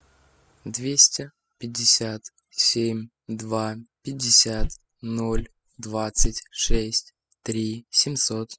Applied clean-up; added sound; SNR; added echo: classical method spectral subtraction.